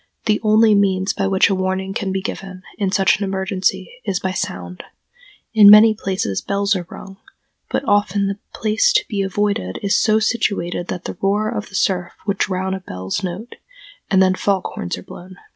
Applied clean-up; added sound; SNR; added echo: none; none; none; none.